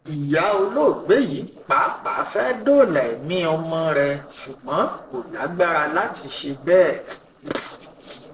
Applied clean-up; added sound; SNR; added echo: neural separator model SepFormer DNS4.